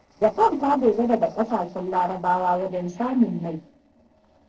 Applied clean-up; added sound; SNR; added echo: neural separator model SepFormer DNS4.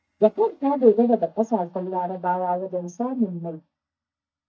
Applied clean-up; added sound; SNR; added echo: neural mask model DeepFilterNet 3.